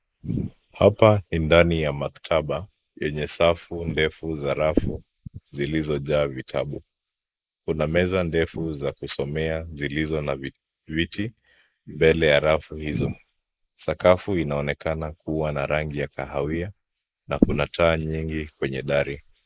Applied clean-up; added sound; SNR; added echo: neural mask model Resemble Enhance denoiser.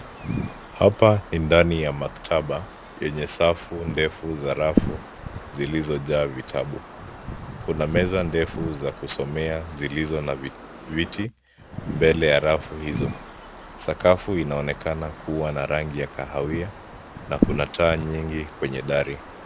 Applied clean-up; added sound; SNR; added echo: none; Wind; 8 dB; none.